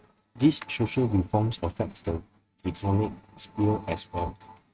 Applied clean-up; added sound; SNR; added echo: neural mask model RNNoise.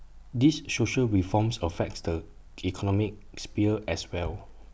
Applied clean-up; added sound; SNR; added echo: none; none; none; none.